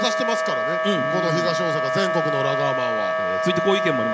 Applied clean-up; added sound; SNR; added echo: none; Wind instrument, woodwind instrument; -3 dB; none.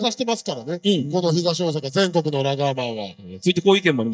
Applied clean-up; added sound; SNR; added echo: neural mask model DeepFilterNet 3.